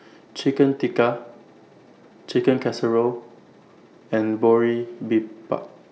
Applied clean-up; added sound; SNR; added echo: none; none; none; none.